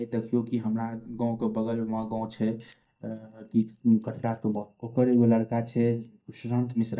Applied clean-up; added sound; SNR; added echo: neural mask model DeepFilterNet 3.